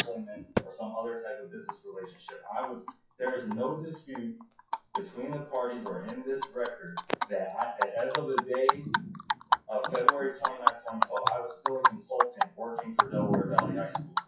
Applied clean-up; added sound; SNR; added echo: classical method WPE with log-MMSE.